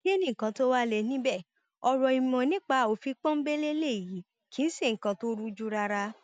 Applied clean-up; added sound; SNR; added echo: none; none; none; none.